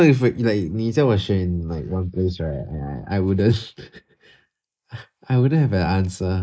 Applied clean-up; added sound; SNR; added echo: neural mask model Resemble Enhance denoiser.